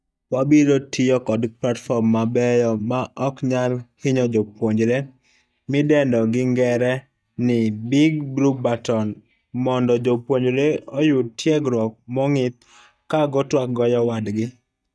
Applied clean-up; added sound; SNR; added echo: neural mask model DeepFilterNet 3.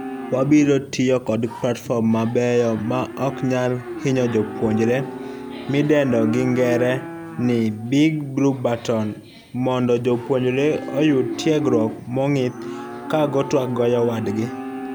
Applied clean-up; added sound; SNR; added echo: none; Livestock, farm animals, working animals; 11 dB; none.